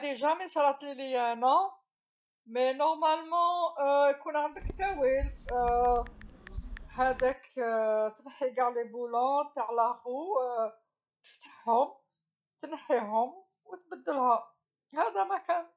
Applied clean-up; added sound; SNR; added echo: neural mask model DeepFilterNet 3.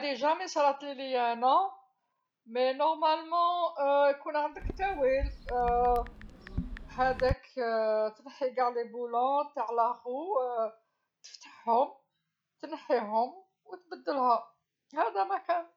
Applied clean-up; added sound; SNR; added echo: none; Chatter / Chirp, tweet / Car passing by / Typing; 9 dB; none.